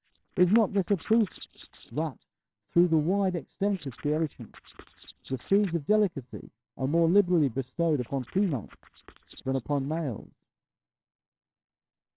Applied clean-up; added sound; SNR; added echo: neural separator model SepFormer WHAMR!.